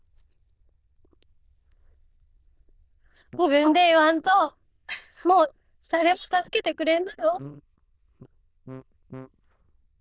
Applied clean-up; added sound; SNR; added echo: neural diffusion model UNIVERSE++.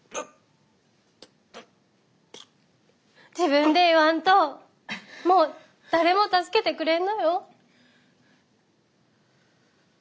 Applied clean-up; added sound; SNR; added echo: none; none; none; none.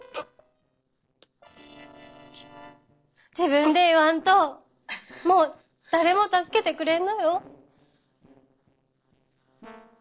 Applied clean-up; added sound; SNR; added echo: neural separator model SepFormer DNS4.